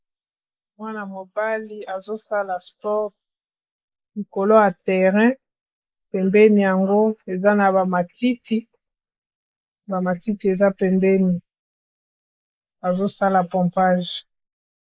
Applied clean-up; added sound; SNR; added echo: neural mask model Resemble Enhance denoiser.